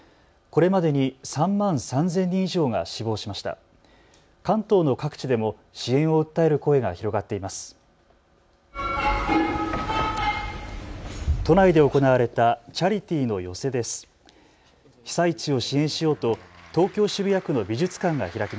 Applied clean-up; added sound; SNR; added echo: none; none; none; none.